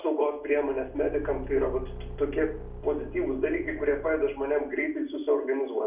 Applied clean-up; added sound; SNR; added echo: none; Engine / Car; 13 dB; reverberation time 0.4 s.